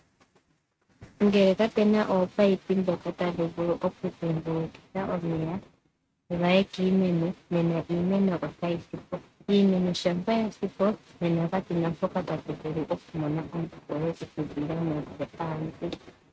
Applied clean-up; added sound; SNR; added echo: neural mask model RNNoise.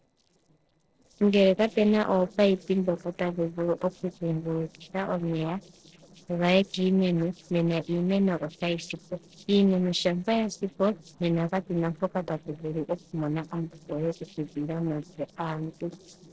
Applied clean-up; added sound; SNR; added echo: neural separator model SepFormer DNS4.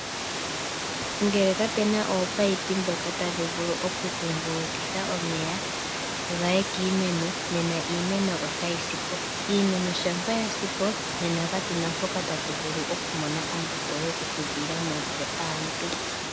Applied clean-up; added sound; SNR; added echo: none; Water; 1 dB; none.